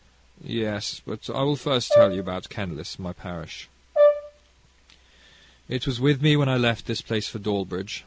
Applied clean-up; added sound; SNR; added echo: none; Brass instrument; -3 dB; none.